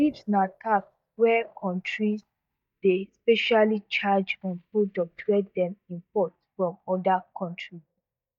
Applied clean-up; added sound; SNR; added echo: neural mask model DeepFilterNet 3.